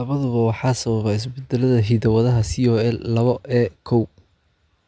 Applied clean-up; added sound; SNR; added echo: none; none; none; none.